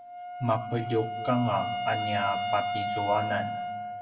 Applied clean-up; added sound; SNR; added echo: none; Wind instrument, woodwind instrument; 2 dB; reverberation time 1.4 s.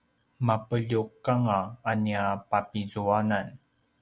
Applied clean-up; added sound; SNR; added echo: none; none; none; none.